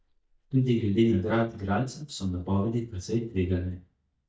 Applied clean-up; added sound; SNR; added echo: neural mask model DeepFilterNet 3.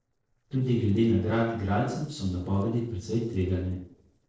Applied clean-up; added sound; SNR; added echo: neural separator model SepFormer DNS4.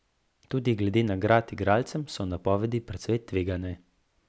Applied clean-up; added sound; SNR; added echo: none; none; none; none.